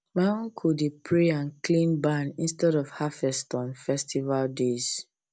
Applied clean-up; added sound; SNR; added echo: none; none; none; none.